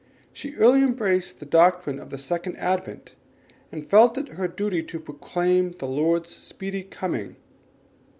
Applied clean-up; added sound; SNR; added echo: none; none; none; none.